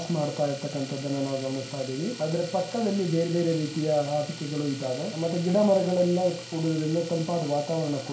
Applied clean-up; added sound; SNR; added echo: none; Domestic sounds, home sounds; 15 dB; reverberation time 0.5 s.